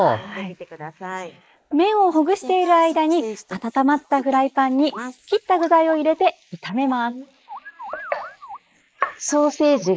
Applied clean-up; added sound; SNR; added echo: neural mask model Resemble Enhance denoiser.